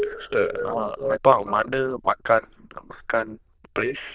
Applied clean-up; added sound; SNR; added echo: neural diffusion model UNIVERSE++.